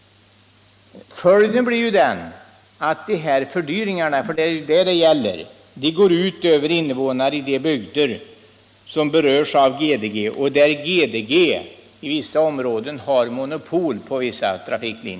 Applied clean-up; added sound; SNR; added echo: none; none; none; none.